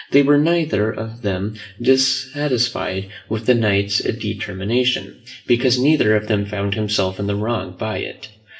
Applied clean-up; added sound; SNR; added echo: none; none; none; reverberation time 0.6 s.